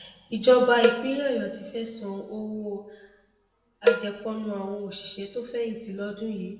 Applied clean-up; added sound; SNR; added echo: none; Cowbell; 3 dB; reverberation time 0.9 s.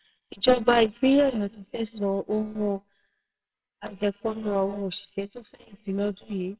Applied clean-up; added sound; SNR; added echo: neural separator model SepFormer WHAMR!.